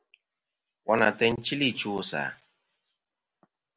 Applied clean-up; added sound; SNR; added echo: none; none; none; none.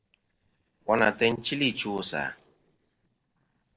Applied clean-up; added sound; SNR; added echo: neural separator model SepFormer DNS4.